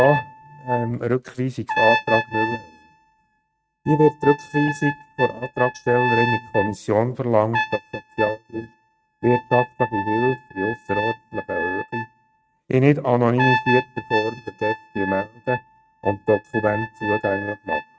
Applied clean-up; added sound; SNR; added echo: neural mask model RNNoise.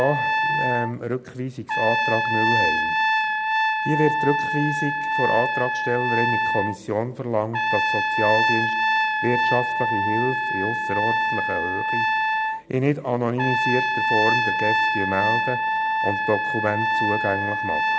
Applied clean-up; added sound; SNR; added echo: none; Trumpet; -4 dB; none.